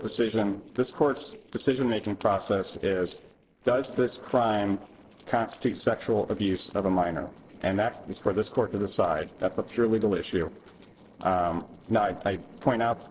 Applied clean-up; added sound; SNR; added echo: neural separator model SepFormer DNS4.